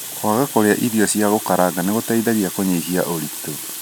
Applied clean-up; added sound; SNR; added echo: none; Water tap, faucet; 11 dB; none.